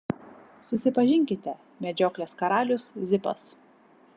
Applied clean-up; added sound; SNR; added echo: none; none; none; none.